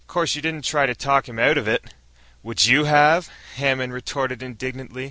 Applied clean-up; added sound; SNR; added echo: none; none; none; none.